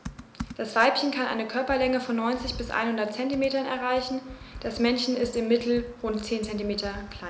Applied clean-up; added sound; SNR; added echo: none; Computer keyboard; 17 dB; none.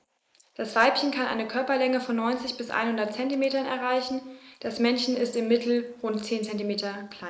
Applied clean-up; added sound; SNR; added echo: neural mask model Resemble Enhance denoiser.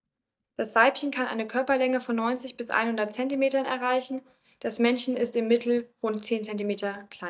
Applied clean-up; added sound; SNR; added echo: neural mask model DeepFilterNet 3.